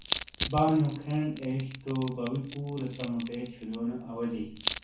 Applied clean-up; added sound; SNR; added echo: none; Crushing; 5 dB; reverberation time 0.6 s.